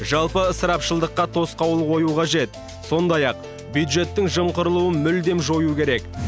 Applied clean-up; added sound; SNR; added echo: none; none; none; none.